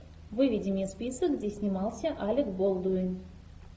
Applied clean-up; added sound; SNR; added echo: none; none; none; none.